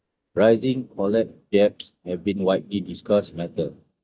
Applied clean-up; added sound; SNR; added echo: neural mask model DeepFilterNet 3.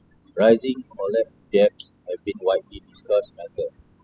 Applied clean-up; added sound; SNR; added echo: classical method spectral subtraction.